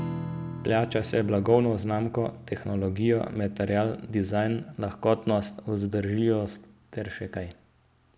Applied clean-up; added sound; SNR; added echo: none; Strum; 14 dB; none.